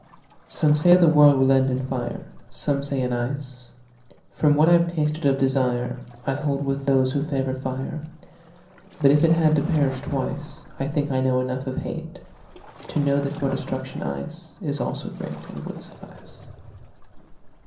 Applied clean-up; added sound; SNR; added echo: none; Waves, surf; 20 dB; reverberation time 0.6 s.